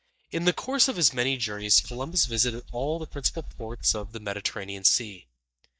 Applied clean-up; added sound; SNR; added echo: neural mask model DeepFilterNet 3.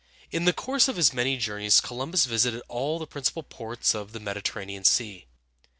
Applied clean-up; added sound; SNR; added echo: none; none; none; none.